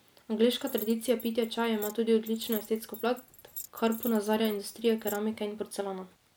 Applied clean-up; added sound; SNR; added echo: none; Keys jangling; 14 dB; none.